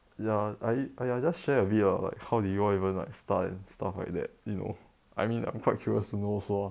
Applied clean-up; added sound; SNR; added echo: none; none; none; none.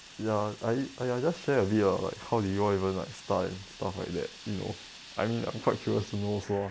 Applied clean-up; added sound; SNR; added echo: none; Fire; 18 dB; none.